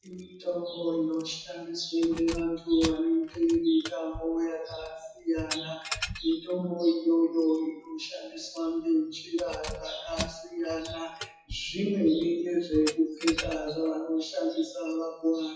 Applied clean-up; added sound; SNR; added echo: classical method WPE with log-MMSE.